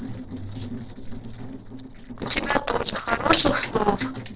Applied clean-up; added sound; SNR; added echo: neural separator model SepFormer DNS4.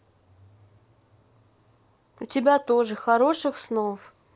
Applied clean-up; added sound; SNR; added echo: none; none; none; none.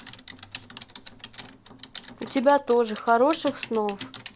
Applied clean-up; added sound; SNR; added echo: none; Typing; 17 dB; none.